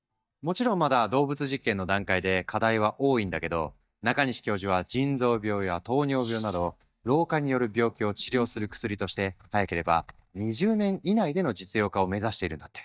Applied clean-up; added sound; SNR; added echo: neural mask model DeepFilterNet 3.